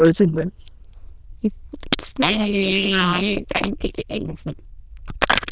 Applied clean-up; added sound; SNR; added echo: neural diffusion model UNIVERSE++.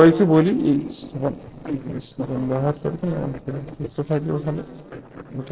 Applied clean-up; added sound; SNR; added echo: neural separator model SepFormer DNS4.